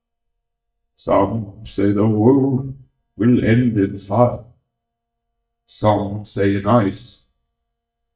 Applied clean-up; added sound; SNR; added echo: neural mask model DeepFilterNet 3.